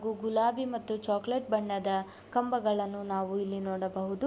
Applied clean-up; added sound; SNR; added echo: none; none; none; none.